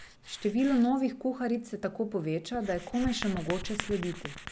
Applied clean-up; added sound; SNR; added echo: none; Writing; 12 dB; none.